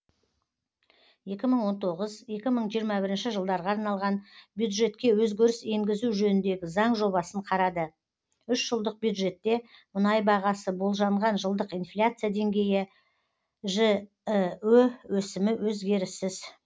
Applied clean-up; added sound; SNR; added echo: none; none; none; none.